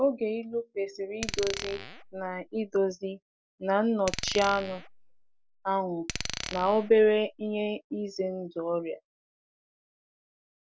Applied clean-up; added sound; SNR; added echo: none; Glass; 10 dB; none.